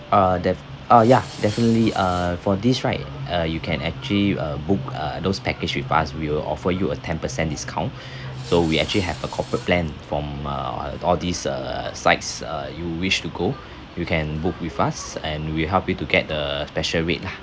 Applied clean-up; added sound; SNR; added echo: none; Tools; 19 dB; none.